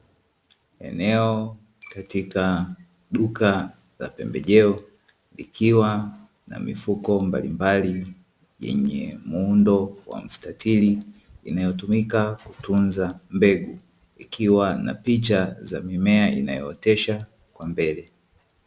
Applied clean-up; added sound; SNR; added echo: none; none; none; none.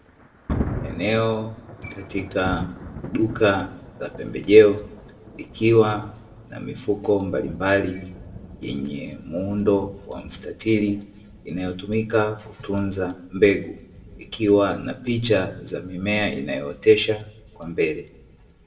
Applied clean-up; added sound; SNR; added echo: none; Thunder; 15 dB; reverberation time 0.6 s.